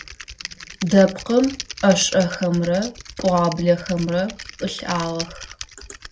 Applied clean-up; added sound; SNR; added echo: none; Typing; 15 dB; none.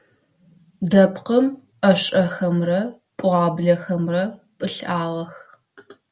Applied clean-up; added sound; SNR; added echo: none; none; none; none.